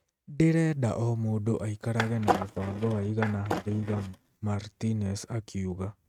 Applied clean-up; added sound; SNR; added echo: neural mask model RNNoise.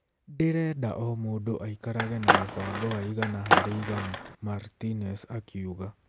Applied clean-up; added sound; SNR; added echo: none; Skateboard; -4 dB; none.